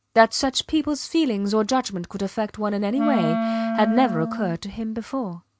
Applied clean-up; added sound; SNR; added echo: none; Wind instrument, woodwind instrument; 3 dB; none.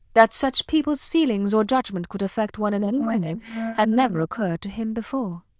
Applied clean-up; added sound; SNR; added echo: neural diffusion model UNIVERSE++.